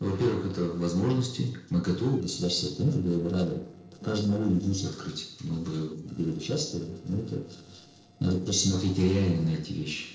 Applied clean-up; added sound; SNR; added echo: neural separator model SepFormer DNS4.